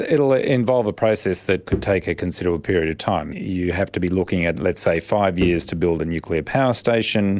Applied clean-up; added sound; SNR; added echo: none; Bowed string instrument; 12 dB; none.